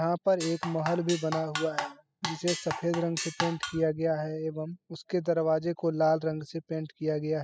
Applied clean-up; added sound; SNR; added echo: classical method spectral subtraction.